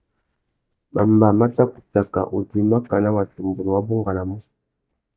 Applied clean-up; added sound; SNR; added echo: neural mask model DeepFilterNet 3.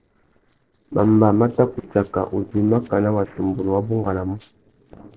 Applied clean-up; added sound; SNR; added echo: neural separator model SepFormer DNS4.